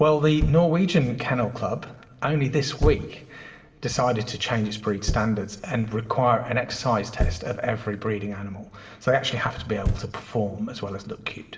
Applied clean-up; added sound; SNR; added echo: none; Thump, thud; 8 dB; reverberation time 2.9 s.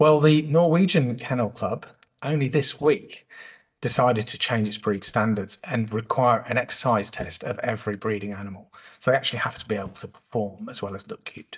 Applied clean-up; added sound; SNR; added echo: neural mask model DeepFilterNet 3.